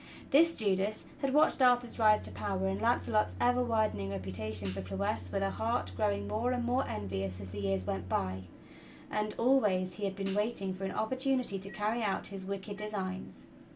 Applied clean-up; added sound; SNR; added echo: none; Hi-hat + Microwave oven; 14 dB; none.